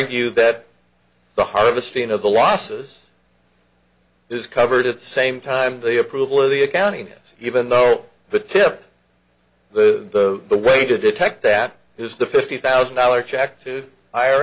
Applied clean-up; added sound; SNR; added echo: none; none; none; none.